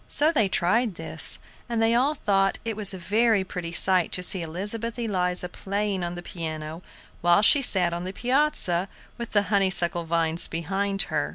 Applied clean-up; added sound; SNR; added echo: none; none; none; none.